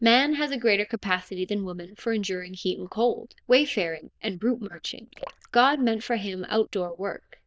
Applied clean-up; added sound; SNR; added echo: neural diffusion model UNIVERSE++.